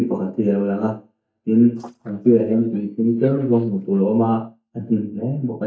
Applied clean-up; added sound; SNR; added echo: neural mask model DeepFilterNet 3.